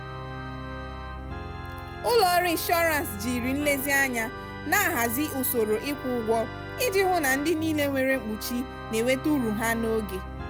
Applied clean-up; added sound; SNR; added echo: none; Organ; 9 dB; none.